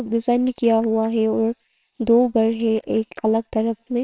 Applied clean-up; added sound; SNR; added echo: neural separator model SepFormer WHAMR!.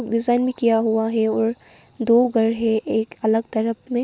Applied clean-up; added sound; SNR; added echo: none; none; none; none.